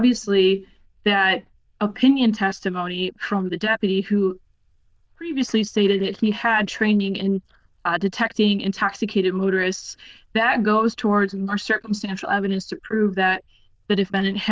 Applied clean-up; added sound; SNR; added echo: neural diffusion model UNIVERSE++.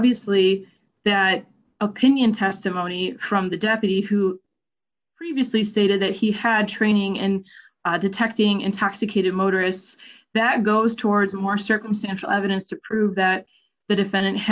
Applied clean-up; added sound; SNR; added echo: none; none; none; none.